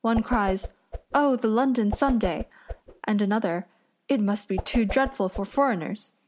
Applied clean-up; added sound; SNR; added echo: none; Whoosh, swoosh, swish; 10 dB; none.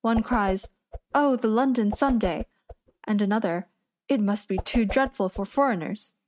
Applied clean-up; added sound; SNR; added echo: neural mask model RNNoise.